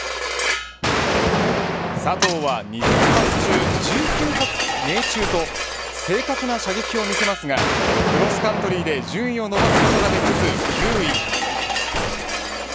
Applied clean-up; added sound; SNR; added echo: none; Explosion; -4 dB; none.